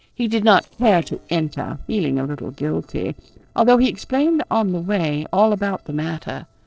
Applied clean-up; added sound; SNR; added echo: neural separator model SepFormer DNS4.